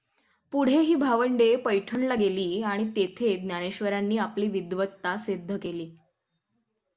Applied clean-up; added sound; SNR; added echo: none; none; none; none.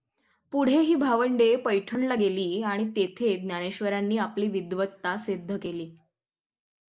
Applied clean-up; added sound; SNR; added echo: neural mask model Resemble Enhance denoiser.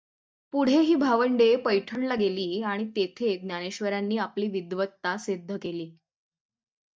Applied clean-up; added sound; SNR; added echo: neural mask model DeepFilterNet 3.